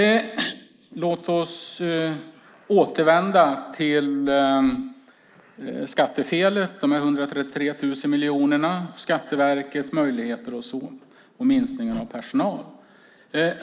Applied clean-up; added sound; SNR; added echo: neural mask model Resemble Enhance denoiser.